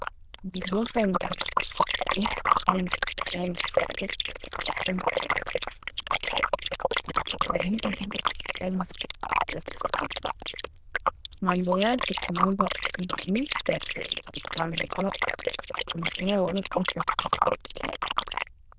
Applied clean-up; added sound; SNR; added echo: neural diffusion model UNIVERSE++.